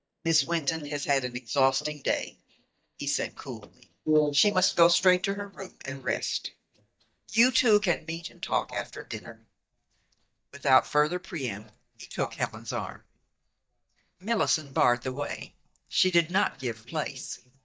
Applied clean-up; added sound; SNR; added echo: neural mask model DeepFilterNet 3.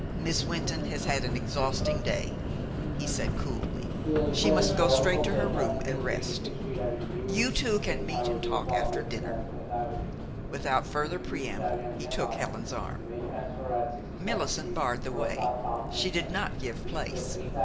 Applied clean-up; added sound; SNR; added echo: none; Subway, metro, underground; -2 dB; reverberation time 0.8 s.